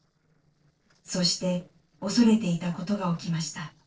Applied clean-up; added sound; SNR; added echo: neural separator model SepFormer DNS4.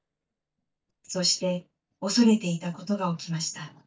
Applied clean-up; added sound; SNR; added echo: neural mask model DeepFilterNet 3.